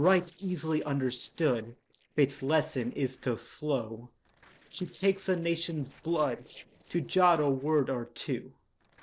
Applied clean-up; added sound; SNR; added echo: neural separator model SepFormer DNS4.